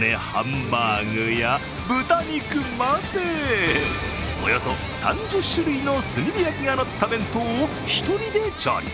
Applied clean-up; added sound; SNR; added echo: none; none; none; none.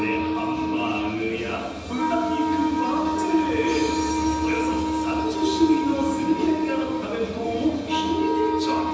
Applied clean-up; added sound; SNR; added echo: none; Wind instrument, woodwind instrument; 0 dB; reverberation time 1.1 s.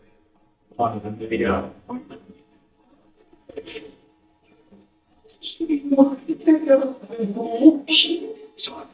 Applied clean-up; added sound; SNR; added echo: neural mask model DeepFilterNet 3.